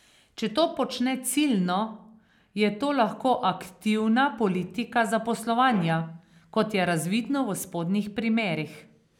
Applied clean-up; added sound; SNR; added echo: none; Fart; 13 dB; none.